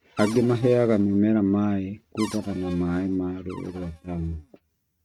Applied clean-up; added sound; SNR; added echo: neural mask model RNNoise.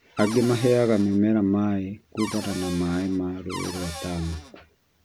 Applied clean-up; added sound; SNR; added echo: none; Cupboard open or close / Door; 14 dB; none.